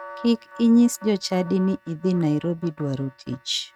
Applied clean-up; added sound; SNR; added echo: neural mask model RNNoise.